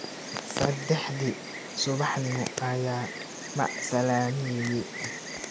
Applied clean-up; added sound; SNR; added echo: none; Insect; 8 dB; none.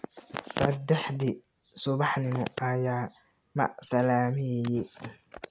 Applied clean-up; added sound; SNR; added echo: none; none; none; none.